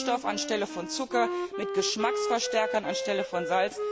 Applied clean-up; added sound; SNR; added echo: none; Wind instrument, woodwind instrument; 3 dB; none.